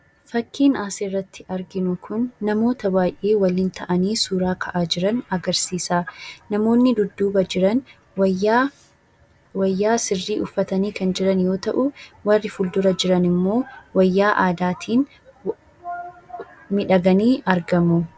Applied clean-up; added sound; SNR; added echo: none; none; none; none.